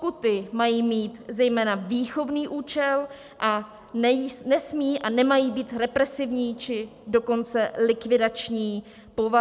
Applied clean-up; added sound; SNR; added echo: none; none; none; none.